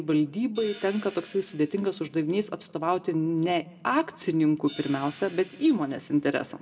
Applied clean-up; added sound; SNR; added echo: none; Hi-hat; 19 dB; reverberation time 0.5 s.